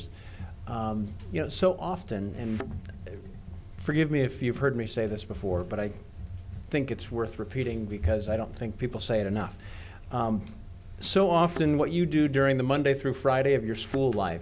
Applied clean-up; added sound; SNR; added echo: none; Thump, thud; 16 dB; none.